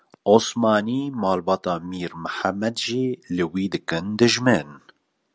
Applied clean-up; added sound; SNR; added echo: none; none; none; none.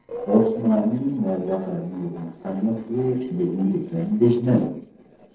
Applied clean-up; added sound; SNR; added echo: neural separator model SepFormer DNS4.